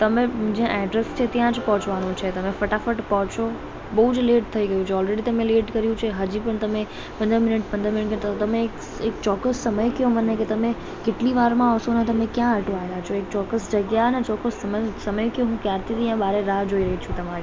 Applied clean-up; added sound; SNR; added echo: none; Electric guitar / Strum; 18 dB; none.